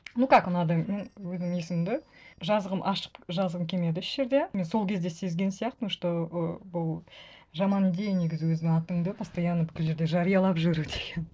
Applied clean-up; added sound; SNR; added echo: neural separator model SepFormer DNS4.